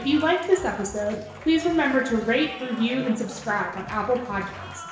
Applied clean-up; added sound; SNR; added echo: none; Applause; 16 dB; reverberation time 0.8 s.